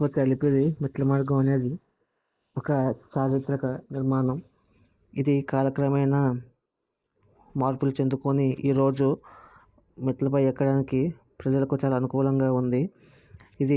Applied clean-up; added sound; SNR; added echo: neural mask model Resemble Enhance denoiser.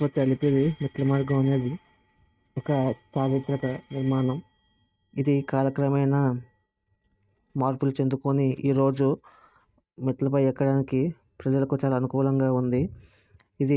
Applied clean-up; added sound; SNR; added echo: neural mask model RNNoise.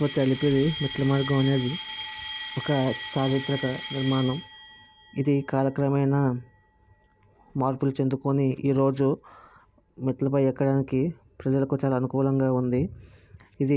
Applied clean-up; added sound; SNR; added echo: none; Alarm; 15 dB; none.